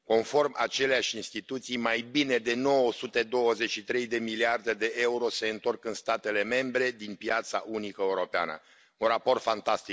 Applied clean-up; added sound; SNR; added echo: none; none; none; none.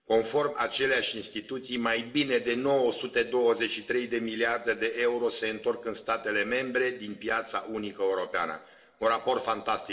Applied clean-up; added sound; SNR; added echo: none; none; none; reverberation time 2.2 s.